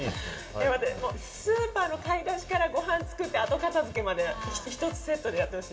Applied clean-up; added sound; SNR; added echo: none; none; none; reverberation time 1.7 s.